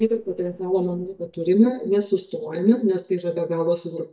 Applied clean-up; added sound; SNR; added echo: neural mask model DeepFilterNet 3.